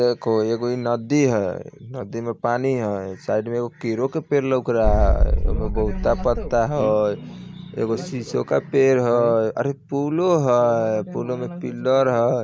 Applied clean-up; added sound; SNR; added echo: none; Boom; 0 dB; none.